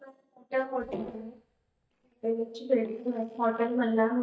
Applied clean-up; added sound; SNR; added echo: neural mask model DeepFilterNet 3.